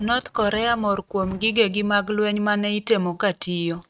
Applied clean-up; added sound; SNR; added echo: neural mask model RNNoise.